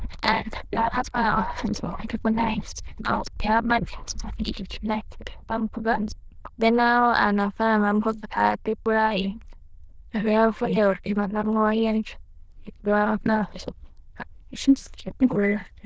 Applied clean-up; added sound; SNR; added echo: neural diffusion model UNIVERSE++.